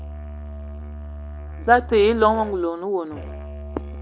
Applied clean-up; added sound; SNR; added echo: none; Musical instrument; 11 dB; none.